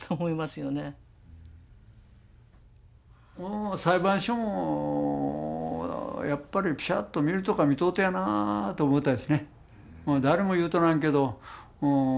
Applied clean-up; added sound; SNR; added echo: none; none; none; none.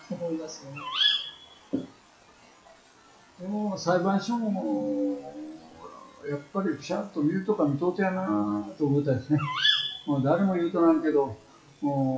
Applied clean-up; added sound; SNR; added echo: classical method WPE with log-MMSE.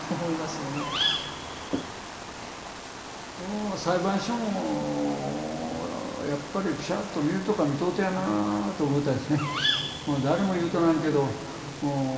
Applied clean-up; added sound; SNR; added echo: none; Bird vocalization, bird call, bird song; 7 dB; reverberation time 2.3 s.